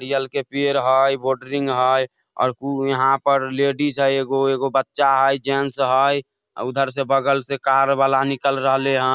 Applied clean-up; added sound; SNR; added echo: none; none; none; none.